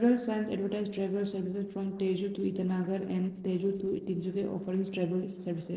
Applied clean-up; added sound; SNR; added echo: neural separator model SepFormer DNS4.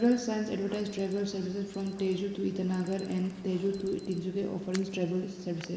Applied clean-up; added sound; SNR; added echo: none; Alarm; 18 dB; reverberation time 2.9 s.